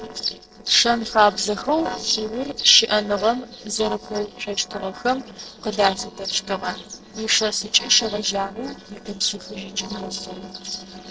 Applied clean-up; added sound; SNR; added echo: neural separator model SepFormer DNS4.